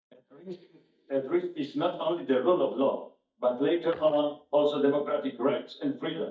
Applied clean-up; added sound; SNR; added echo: neural mask model DeepFilterNet 3.